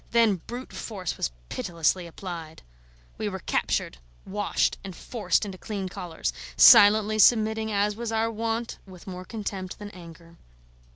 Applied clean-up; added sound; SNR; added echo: none; none; none; none.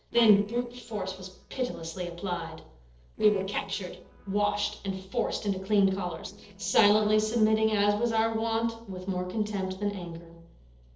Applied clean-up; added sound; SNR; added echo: neural separator model SepFormer DNS4.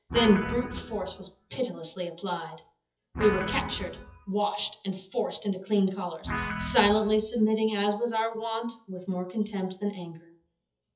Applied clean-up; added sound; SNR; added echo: classical method WPE with log-MMSE.